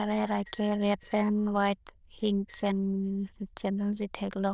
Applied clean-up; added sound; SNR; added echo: neural diffusion model UNIVERSE++.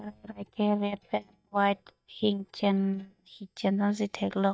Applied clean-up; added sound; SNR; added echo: neural mask model DeepFilterNet 3.